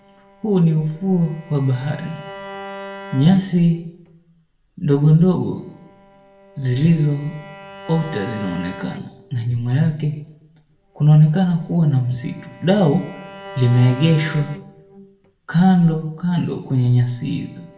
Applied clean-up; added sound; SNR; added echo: none; Bowed string instrument; 19 dB; reverberation time 0.6 s.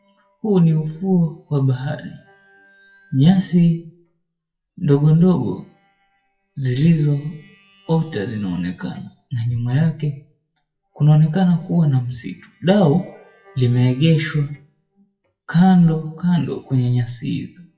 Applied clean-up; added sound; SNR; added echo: classical method WPE with log-MMSE.